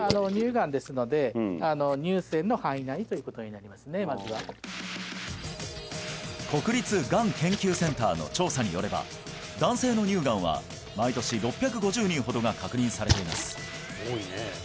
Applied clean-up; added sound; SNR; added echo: none; Splash, splatter; 12 dB; none.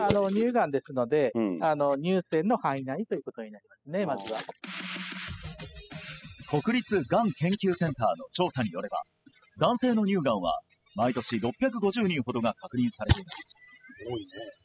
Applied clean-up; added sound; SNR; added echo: classical method spectral subtraction.